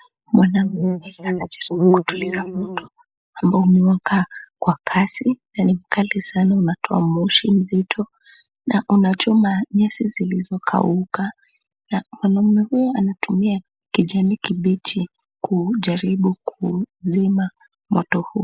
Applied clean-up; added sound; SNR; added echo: neural mask model Resemble Enhance denoiser.